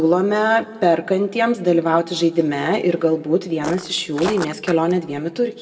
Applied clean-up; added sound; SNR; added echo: none; Walk, footsteps; 12 dB; reverberation time 1.2 s.